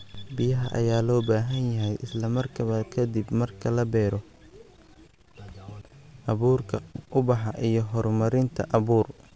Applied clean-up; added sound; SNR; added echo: none; none; none; none.